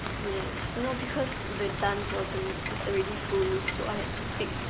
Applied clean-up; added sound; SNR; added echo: none; Rain; 1 dB; none.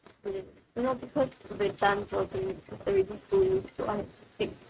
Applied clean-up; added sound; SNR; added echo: neural mask model RNNoise.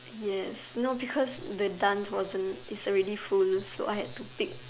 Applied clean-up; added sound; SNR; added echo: none; none; none; none.